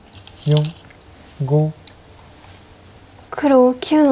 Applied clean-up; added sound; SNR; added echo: none; none; none; none.